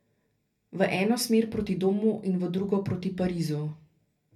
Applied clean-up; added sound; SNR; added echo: none; none; none; reverberation time 0.3 s.